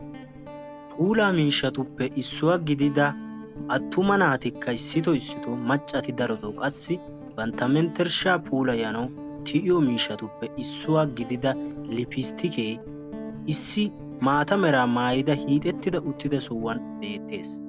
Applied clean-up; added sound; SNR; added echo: none; Guitar; 11 dB; none.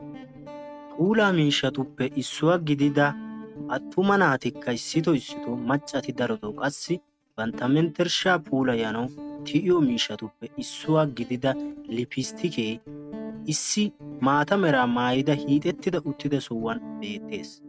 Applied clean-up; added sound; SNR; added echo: neural mask model RNNoise.